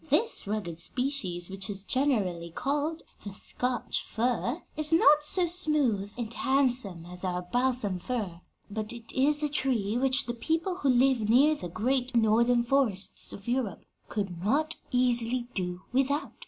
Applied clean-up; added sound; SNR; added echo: none; none; none; none.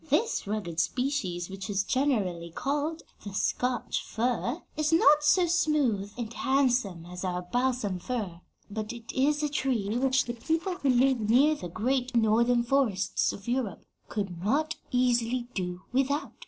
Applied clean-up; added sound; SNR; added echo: neural separator model SepFormer DNS4.